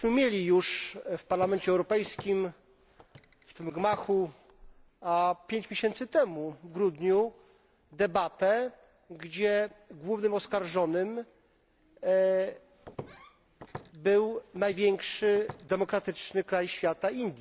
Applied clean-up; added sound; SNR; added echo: none; Walk, footsteps; 19 dB; none.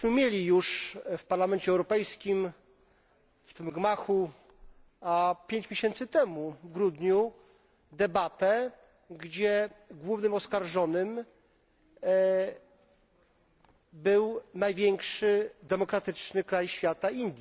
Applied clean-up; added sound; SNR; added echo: none; none; none; none.